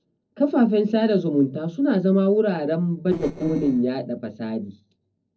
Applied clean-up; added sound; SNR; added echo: neural separator model SepFormer DNS4.